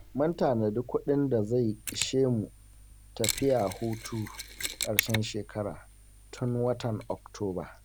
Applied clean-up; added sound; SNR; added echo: none; Mechanisms; 9 dB; none.